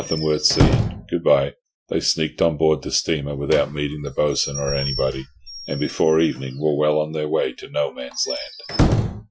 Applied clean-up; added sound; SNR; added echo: classical method Wiener filter.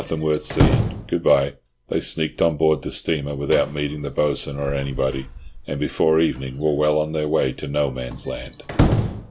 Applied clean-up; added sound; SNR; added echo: none; Squeak / Slam / Wood; 5 dB; none.